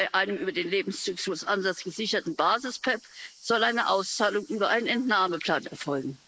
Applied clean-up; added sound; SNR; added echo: neural mask model Resemble Enhance denoiser.